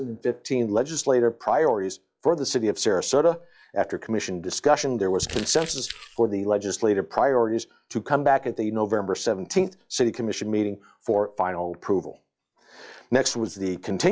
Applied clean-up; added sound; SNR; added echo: classical method log-MMSE.